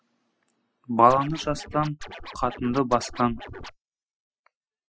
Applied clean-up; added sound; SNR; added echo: classical method Wiener filter.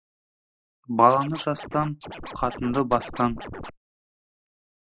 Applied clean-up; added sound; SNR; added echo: neural mask model Resemble Enhance denoiser.